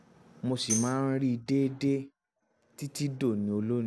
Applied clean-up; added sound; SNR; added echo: none; Tambourine; 8 dB; none.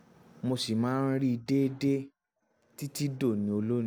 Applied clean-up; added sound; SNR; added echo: none; none; none; none.